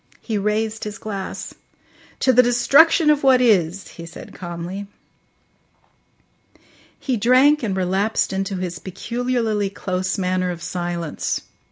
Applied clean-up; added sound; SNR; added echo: none; none; none; none.